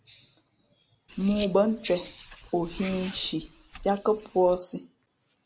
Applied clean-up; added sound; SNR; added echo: none; Car; 15 dB; none.